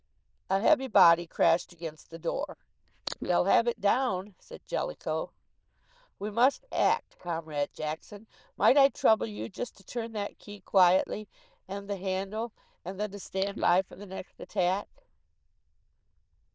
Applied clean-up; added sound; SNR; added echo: neural diffusion model UNIVERSE++.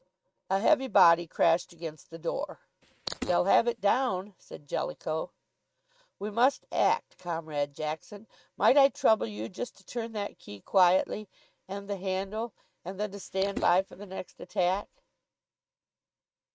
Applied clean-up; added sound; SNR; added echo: neural mask model RNNoise.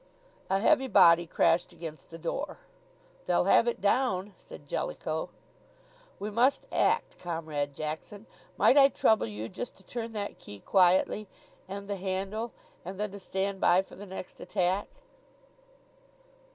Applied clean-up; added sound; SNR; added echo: none; none; none; none.